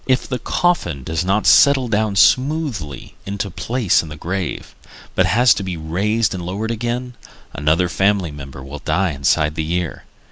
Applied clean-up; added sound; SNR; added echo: none; none; none; none.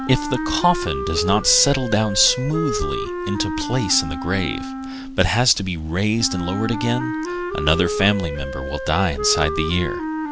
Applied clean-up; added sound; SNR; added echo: none; Wind instrument, woodwind instrument; 6 dB; none.